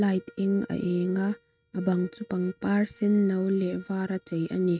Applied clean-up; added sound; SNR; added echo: neural mask model RNNoise.